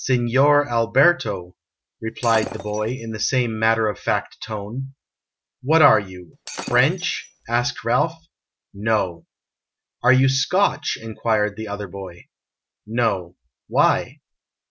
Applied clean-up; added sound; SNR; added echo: none; Shatter; 14 dB; none.